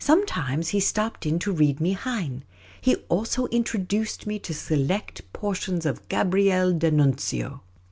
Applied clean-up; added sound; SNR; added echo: none; none; none; none.